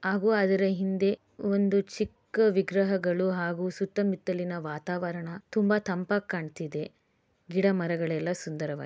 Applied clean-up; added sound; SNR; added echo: none; none; none; none.